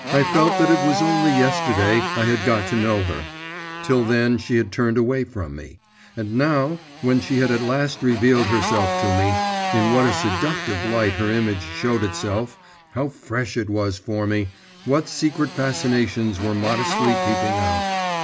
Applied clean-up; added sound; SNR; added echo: none; Motorcycle; 5 dB; none.